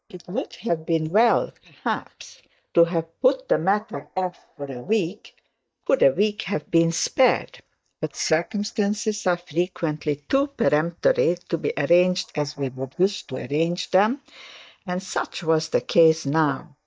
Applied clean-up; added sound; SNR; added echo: neural mask model DeepFilterNet 3.